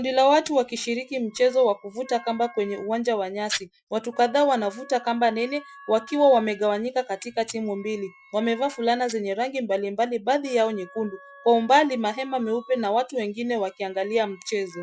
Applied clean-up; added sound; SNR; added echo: classical method Wiener filter.